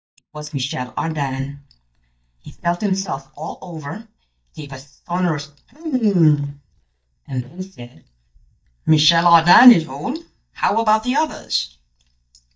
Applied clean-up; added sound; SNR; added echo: neural mask model DeepFilterNet 3.